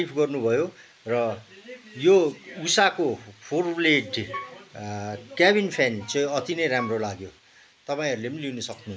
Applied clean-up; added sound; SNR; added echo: none; Piano; 18 dB; none.